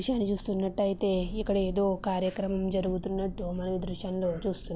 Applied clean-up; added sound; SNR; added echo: none; Thunder; 12 dB; none.